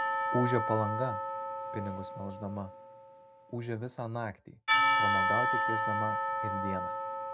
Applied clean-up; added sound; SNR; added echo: none; Percussion; -4 dB; none.